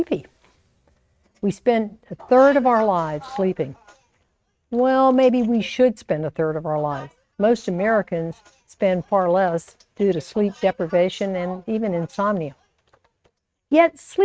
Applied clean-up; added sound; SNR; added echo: neural mask model RNNoise.